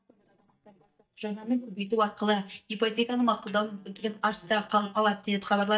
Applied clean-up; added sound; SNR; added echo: neural mask model DeepFilterNet 3.